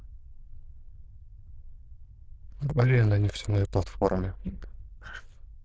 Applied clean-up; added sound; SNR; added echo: neural diffusion model UNIVERSE++.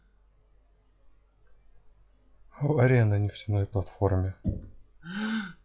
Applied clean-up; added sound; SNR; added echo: classical method log-MMSE.